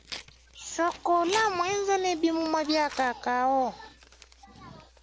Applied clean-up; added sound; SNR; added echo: none; Tearing; 17 dB; none.